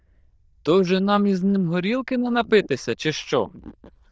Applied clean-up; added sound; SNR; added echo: neural diffusion model UNIVERSE++.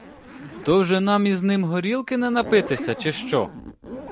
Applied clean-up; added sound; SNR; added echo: none; Zipper (clothing); 14 dB; none.